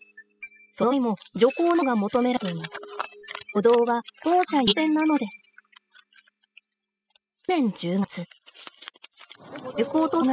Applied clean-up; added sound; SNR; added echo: classical method spectral subtraction.